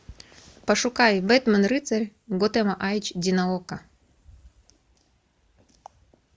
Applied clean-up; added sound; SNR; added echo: none; none; none; none.